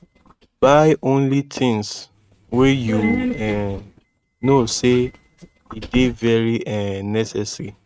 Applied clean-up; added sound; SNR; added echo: neural mask model RNNoise.